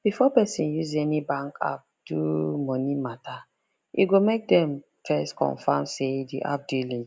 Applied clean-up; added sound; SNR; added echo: none; none; none; none.